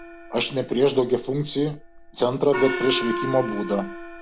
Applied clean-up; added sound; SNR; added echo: none; Gong; 9 dB; none.